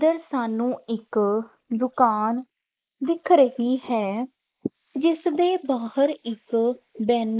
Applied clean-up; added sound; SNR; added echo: neural mask model Resemble Enhance denoiser.